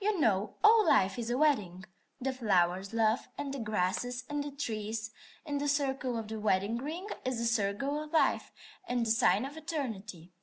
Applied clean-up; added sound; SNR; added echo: none; none; none; none.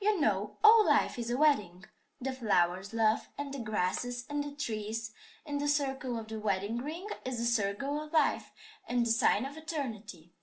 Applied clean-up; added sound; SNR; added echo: none; none; none; reverberation time 0.2 s.